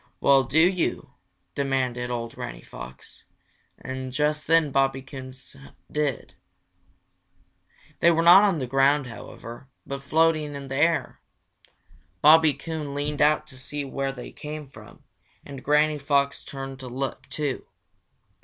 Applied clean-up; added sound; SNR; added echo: none; none; none; none.